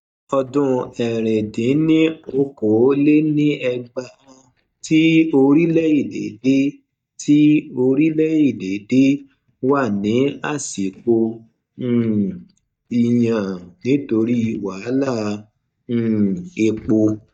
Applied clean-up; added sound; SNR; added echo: neural mask model DeepFilterNet 3.